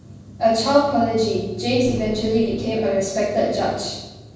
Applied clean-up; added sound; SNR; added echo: none; Boom; 20 dB; reverberation time 1.2 s.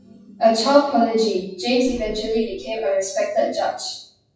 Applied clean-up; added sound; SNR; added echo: classical method WPE with log-MMSE.